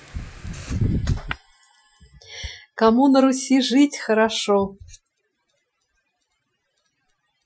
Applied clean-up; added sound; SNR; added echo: classical method Wiener filter.